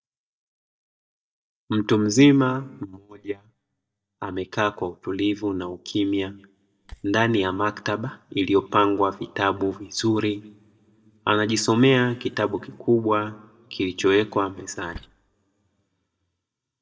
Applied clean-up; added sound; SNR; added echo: neural mask model DeepFilterNet 3.